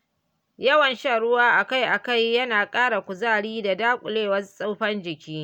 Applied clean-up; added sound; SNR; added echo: none; none; none; none.